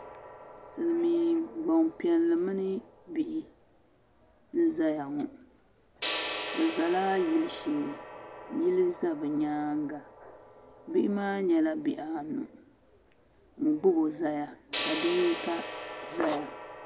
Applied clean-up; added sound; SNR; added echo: none; Gong; 12 dB; none.